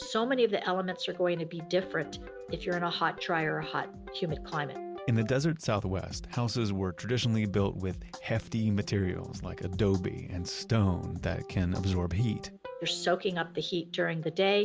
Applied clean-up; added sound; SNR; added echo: none; none; none; none.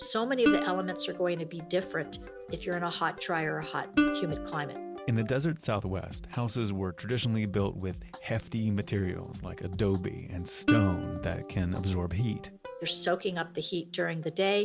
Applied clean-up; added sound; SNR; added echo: none; Plucked string instrument; 3 dB; none.